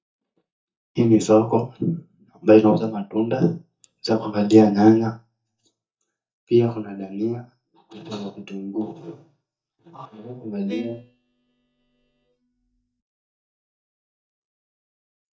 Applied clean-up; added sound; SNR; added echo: neural mask model DeepFilterNet 3.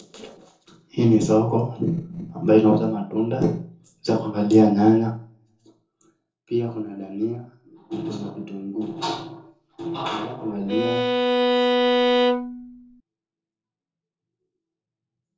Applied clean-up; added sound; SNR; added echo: neural separator model SepFormer DNS4.